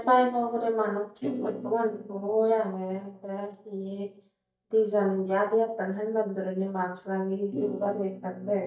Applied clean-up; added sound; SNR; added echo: neural mask model DeepFilterNet 3.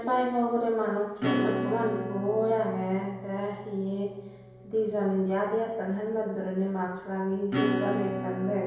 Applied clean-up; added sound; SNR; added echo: none; Acoustic guitar / Strum; 6 dB; reverberation time 0.9 s.